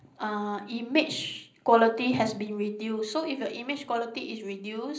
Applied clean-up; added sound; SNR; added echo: none; none; none; reverberation time 0.5 s.